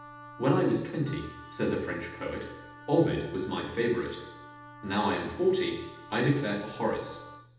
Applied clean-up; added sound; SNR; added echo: none; Wind instrument, woodwind instrument; 18 dB; reverberation time 0.8 s.